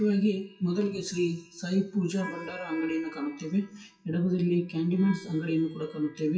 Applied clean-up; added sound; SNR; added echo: classical method WPE with log-MMSE.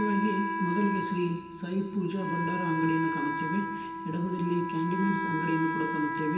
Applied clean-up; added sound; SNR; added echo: none; Wind instrument, woodwind instrument; 3 dB; reverberation time 1.4 s.